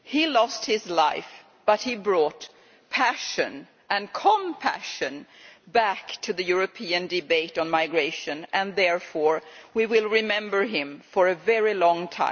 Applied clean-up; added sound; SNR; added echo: none; none; none; none.